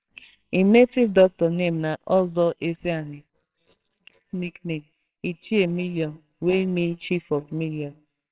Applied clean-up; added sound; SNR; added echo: neural separator model SepFormer WHAMR!.